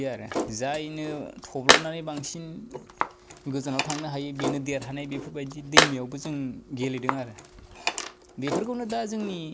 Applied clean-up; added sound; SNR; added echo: none; Tools; -3 dB; none.